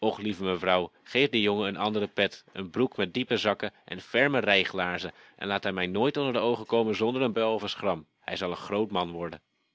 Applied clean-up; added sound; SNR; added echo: none; none; none; none.